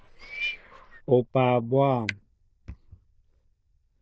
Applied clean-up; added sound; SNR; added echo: neural diffusion model UNIVERSE++.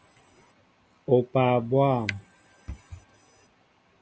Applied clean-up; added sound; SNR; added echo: none; none; none; none.